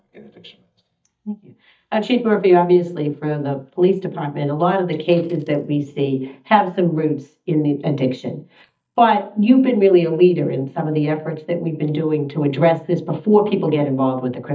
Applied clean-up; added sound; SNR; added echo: neural mask model DeepFilterNet 3.